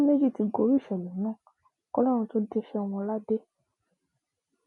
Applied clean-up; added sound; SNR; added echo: none; none; none; none.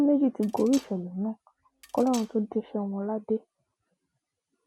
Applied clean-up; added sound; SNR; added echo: none; Cutlery, silverware; 20 dB; none.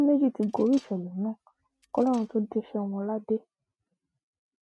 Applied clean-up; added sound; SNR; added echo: neural mask model RNNoise.